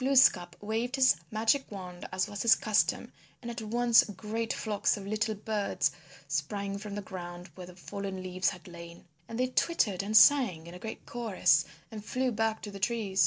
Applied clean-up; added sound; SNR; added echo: none; none; none; none.